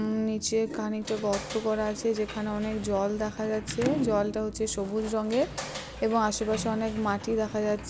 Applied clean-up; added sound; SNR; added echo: none; Sliding door / Slam; 11 dB; none.